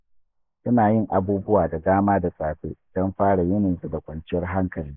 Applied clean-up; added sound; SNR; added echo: neural mask model Resemble Enhance denoiser.